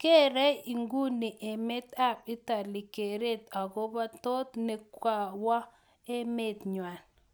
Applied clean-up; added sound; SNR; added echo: none; none; none; none.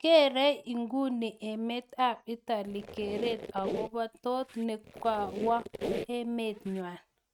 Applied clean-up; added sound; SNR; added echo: neural mask model RNNoise.